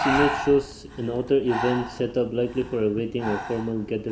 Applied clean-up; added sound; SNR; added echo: none; Breathing; 7 dB; reverberation time 1.5 s.